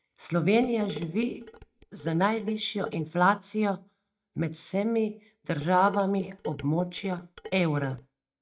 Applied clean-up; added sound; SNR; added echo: neural mask model DeepFilterNet 3.